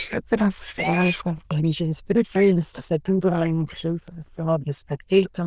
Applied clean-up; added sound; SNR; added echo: neural diffusion model UNIVERSE++.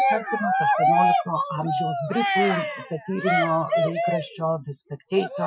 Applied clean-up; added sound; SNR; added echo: classical method Wiener filter.